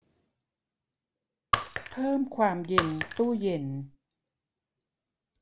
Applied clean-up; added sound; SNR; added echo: none; Shatter; -3 dB; none.